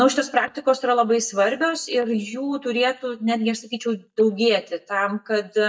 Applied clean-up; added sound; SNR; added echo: neural mask model DeepFilterNet 3.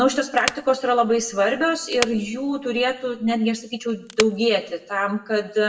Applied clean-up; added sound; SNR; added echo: none; Wood; 12 dB; reverberation time 0.6 s.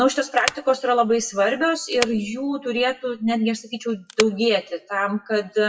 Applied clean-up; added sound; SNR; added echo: classical method WPE with log-MMSE.